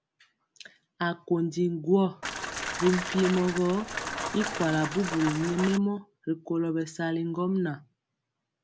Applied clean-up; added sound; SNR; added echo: none; Rain; 6 dB; none.